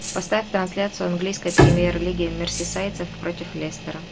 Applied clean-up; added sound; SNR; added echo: none; Rattle (instrument) + Bowed string instrument; 0 dB; none.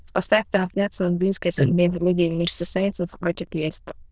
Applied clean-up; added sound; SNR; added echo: neural diffusion model UNIVERSE++.